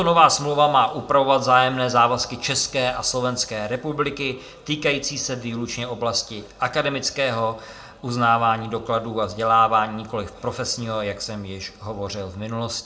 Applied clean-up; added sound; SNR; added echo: none; none; none; reverberation time 0.3 s.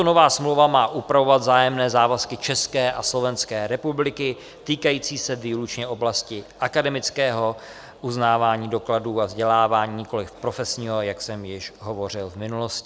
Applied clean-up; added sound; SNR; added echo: none; none; none; none.